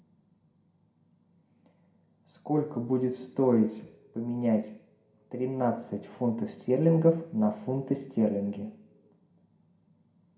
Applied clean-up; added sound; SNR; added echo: none; none; none; reverberation time 0.5 s.